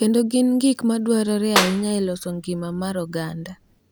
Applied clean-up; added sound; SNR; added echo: none; Clapping; 7 dB; none.